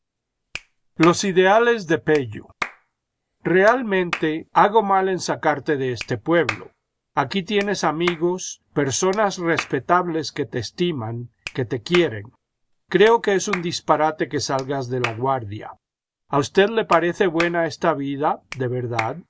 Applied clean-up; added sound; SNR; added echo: none; Clapping; 15 dB; none.